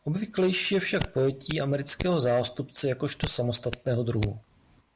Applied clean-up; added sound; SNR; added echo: none; Hands; 11 dB; none.